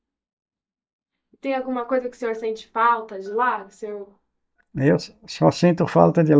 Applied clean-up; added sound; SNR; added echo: neural mask model DeepFilterNet 3.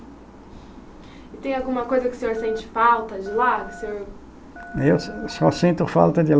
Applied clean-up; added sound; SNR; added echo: none; Telephone; 19 dB; none.